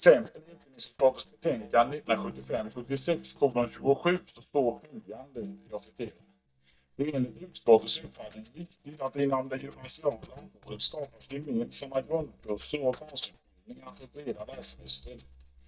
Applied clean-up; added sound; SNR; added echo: neural mask model DeepFilterNet 3.